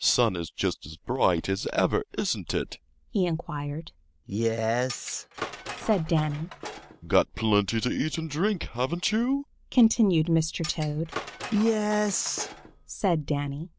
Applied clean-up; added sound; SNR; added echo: none; Tools; 12 dB; none.